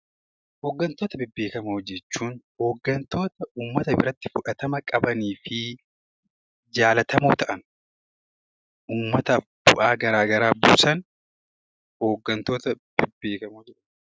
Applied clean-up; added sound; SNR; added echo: none; none; none; none.